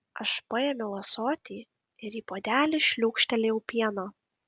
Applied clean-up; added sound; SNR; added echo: none; none; none; none.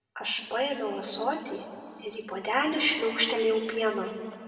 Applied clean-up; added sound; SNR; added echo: none; none; none; reverberation time 2.2 s.